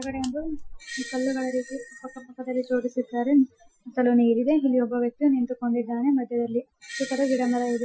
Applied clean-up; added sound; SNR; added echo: classical method Wiener filter.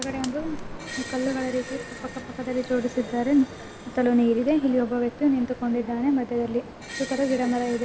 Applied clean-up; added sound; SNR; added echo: none; Fire + Screech; 15 dB; none.